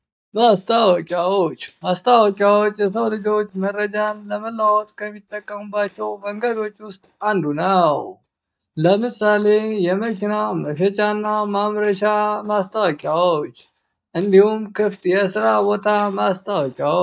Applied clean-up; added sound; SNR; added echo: neural mask model DeepFilterNet 3.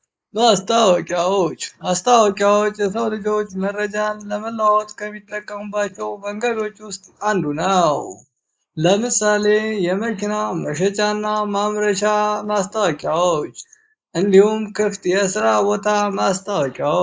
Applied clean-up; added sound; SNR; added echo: neural mask model Resemble Enhance denoiser.